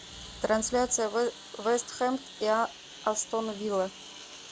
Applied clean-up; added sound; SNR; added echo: none; Engine; 16 dB; none.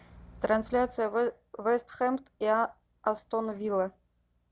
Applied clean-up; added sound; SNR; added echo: none; none; none; none.